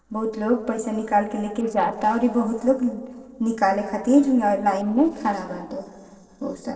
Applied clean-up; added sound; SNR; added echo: neural separator model SepFormer DNS4.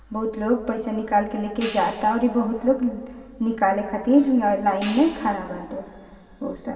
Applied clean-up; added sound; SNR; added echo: none; Hi-hat; 15 dB; reverberation time 2.2 s.